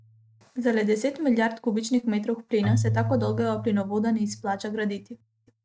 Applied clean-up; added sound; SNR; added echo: neural mask model RNNoise.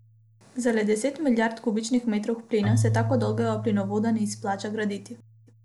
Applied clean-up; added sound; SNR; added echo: none; Keyboard (musical); 6 dB; none.